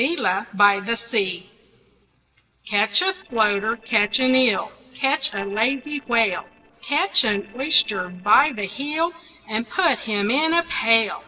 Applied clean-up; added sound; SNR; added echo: neural separator model SepFormer DNS4.